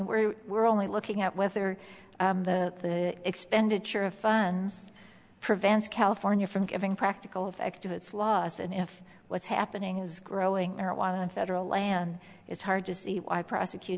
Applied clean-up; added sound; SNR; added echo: none; none; none; none.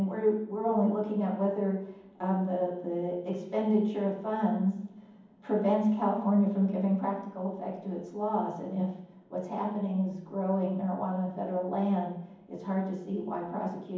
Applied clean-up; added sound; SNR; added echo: none; none; none; reverberation time 1.2 s.